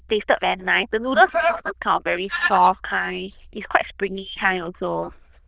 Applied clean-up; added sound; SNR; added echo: neural diffusion model UNIVERSE++.